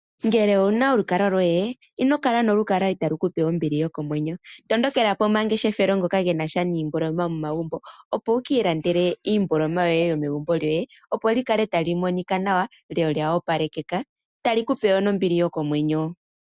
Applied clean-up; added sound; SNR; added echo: none; none; none; none.